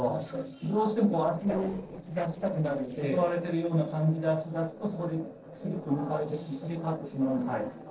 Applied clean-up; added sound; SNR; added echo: neural separator model SepFormer DNS4.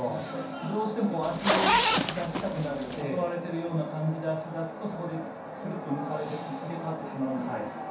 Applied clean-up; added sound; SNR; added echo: none; Zipper (clothing); -4 dB; reverberation time 0.7 s.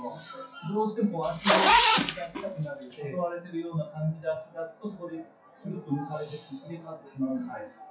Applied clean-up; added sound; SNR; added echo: classical method WPE with log-MMSE.